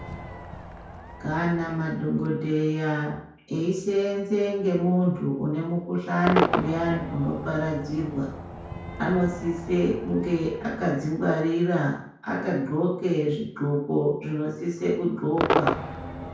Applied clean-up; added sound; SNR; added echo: none; Crowd / Cheering / Fireworks; 8 dB; reverberation time 0.5 s.